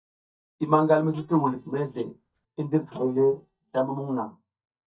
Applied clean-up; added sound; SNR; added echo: neural mask model DeepFilterNet 3.